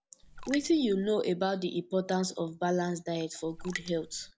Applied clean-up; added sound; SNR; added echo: none; Raindrop; 13 dB; none.